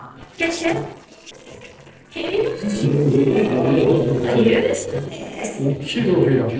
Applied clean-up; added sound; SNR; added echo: neural separator model SepFormer DNS4.